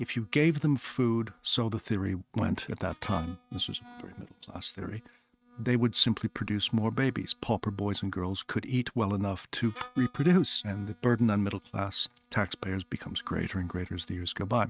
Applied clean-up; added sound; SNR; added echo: neural mask model RNNoise.